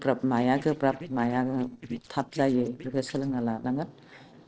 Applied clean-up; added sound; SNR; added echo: neural separator model SepFormer DNS4.